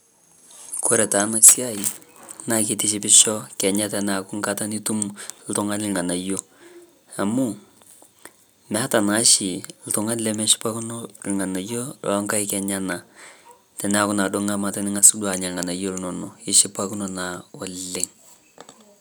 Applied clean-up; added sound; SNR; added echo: none; none; none; none.